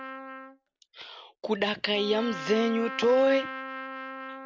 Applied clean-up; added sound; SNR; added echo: none; Trumpet; 11 dB; none.